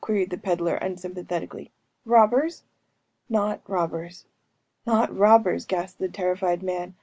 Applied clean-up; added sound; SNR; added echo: none; none; none; none.